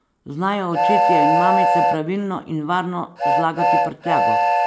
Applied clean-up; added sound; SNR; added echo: none; Train; -5 dB; none.